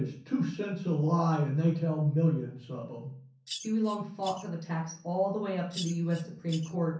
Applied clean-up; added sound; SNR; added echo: none; Bird vocalization, bird call, bird song; 14 dB; reverberation time 0.6 s.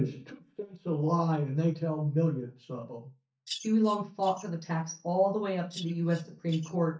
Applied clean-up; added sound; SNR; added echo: neural mask model DeepFilterNet 3.